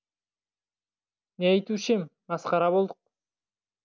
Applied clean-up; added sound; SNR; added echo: none; none; none; none.